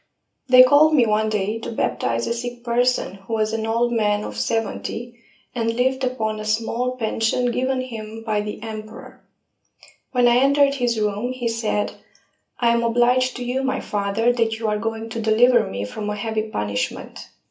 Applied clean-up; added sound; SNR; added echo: none; none; none; reverberation time 0.3 s.